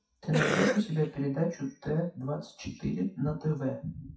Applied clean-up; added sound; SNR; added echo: classical method WPE with log-MMSE.